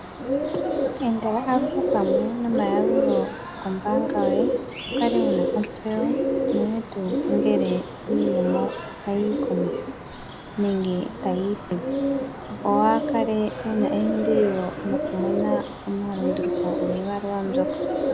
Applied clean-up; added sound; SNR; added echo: none; Bird; 0 dB; none.